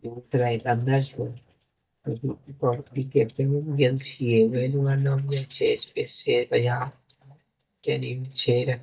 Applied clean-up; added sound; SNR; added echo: neural mask model DeepFilterNet 3.